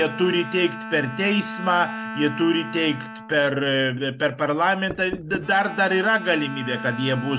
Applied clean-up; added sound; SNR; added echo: none; Knock + Bowed string instrument; 11 dB; none.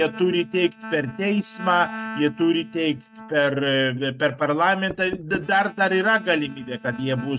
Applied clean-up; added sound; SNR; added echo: neural mask model RNNoise.